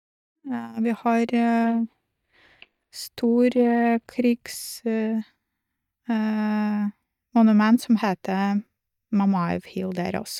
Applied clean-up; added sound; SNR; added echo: neural mask model DeepFilterNet 3.